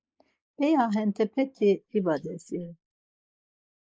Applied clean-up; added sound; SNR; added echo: neural mask model Resemble Enhance denoiser.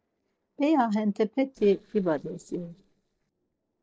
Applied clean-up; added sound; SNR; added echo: neural separator model SepFormer DNS4.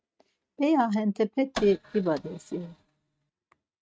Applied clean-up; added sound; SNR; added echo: neural mask model RNNoise.